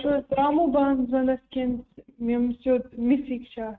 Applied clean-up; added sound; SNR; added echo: neural mask model RNNoise.